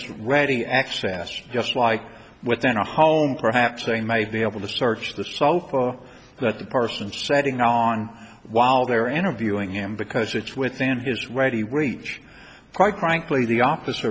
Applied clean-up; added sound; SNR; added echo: none; none; none; none.